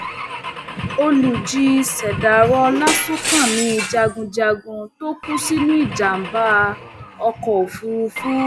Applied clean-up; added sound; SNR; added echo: none; Glass / Engine / Car; 9 dB; none.